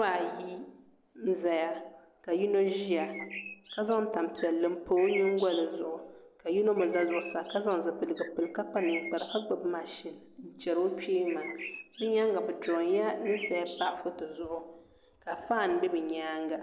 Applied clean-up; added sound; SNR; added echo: none; Bird; 13 dB; none.